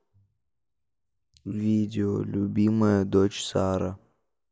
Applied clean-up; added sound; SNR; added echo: none; none; none; none.